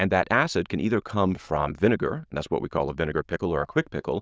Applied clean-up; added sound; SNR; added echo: neural diffusion model UNIVERSE++.